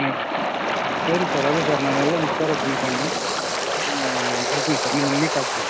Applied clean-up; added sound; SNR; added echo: none; Waves, surf; -3 dB; none.